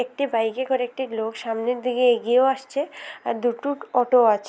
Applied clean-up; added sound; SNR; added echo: none; none; none; none.